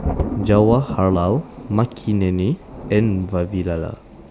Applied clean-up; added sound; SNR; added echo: none; Thunder; 9 dB; none.